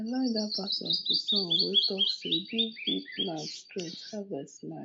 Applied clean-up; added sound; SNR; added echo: neural mask model Resemble Enhance denoiser.